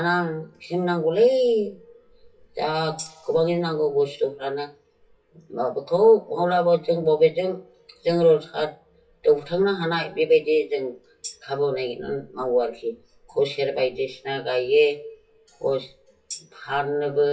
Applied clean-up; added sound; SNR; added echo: classical method WPE with log-MMSE.